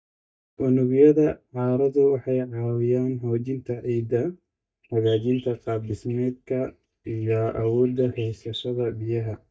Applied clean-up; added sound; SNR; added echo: neural mask model DeepFilterNet 3.